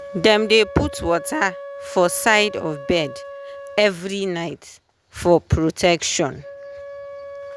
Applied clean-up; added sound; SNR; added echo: none; Wind instrument, woodwind instrument; 15 dB; none.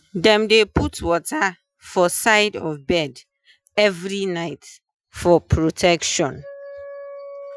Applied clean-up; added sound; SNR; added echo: classical method Wiener filter.